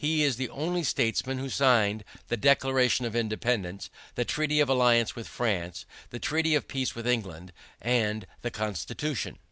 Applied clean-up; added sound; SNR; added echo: none; none; none; none.